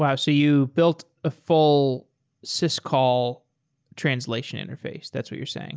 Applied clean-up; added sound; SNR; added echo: none; none; none; none.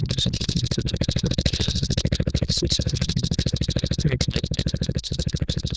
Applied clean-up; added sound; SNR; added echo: neural diffusion model UNIVERSE++.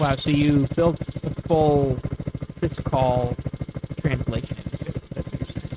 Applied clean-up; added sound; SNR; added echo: neural mask model RNNoise.